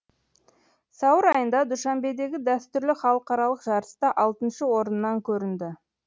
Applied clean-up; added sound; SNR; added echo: none; none; none; none.